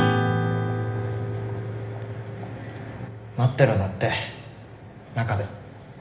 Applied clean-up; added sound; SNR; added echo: none; Acoustic guitar / Strum; 1 dB; reverberation time 1.1 s.